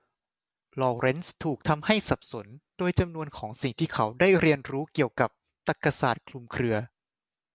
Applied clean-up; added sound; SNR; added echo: none; none; none; none.